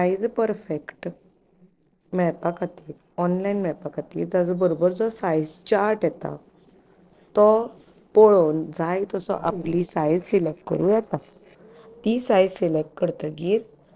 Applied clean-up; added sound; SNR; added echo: neural separator model SepFormer DNS4.